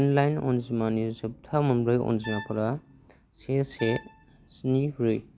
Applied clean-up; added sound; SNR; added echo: none; Brass instrument; 17 dB; none.